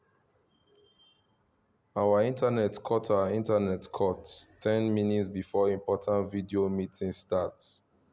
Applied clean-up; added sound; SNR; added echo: none; none; none; none.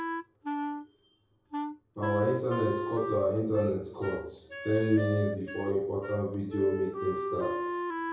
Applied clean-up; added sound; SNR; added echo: none; Wind instrument, woodwind instrument; 6 dB; reverberation time 0.6 s.